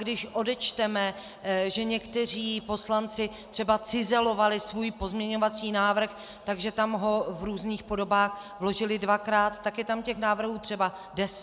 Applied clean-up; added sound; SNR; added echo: none; none; none; none.